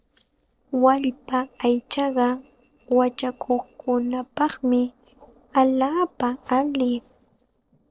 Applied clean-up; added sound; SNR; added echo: neural separator model SepFormer DNS4.